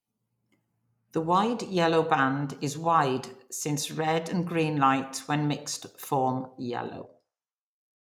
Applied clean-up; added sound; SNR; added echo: neural mask model Resemble Enhance denoiser.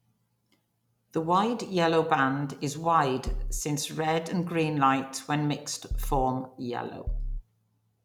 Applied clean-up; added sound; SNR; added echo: none; Bass drum; 2 dB; none.